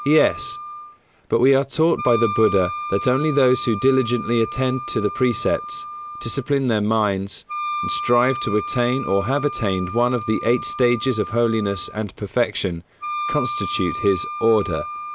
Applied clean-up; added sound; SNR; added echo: none; Wind instrument, woodwind instrument; 9 dB; none.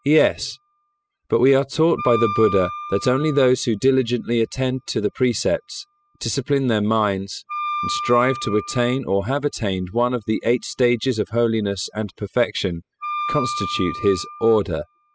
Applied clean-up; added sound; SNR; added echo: classical method spectral subtraction.